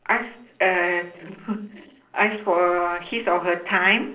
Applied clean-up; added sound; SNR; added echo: neural separator model SepFormer DNS4.